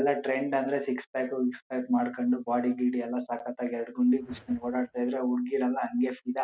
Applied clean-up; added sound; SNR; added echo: neural mask model RNNoise.